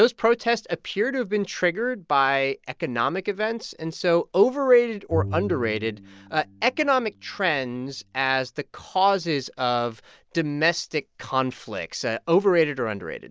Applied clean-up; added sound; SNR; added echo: none; Bowed string instrument; 12 dB; none.